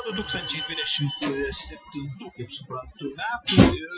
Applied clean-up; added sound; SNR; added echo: classical method Wiener filter.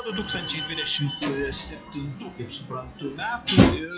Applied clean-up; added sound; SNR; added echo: classical method log-MMSE.